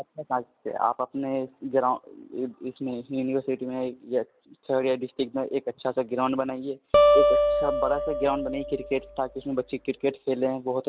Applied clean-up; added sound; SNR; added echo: none; Acoustic guitar; -4 dB; none.